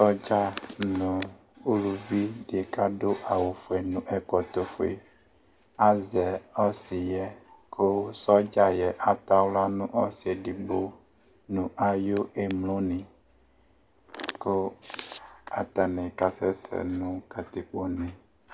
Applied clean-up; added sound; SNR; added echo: none; none; none; none.